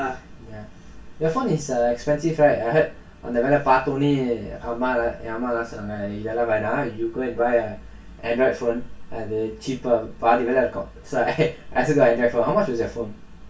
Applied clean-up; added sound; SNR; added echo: none; none; none; reverberation time 0.2 s.